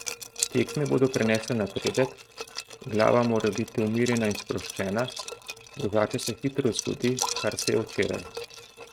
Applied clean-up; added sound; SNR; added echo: neural mask model RNNoise.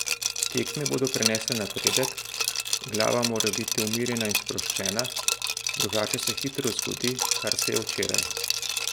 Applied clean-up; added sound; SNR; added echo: none; Liquid; -2 dB; none.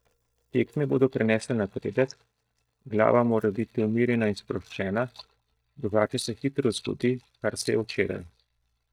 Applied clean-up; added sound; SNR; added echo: neural mask model DeepFilterNet 3.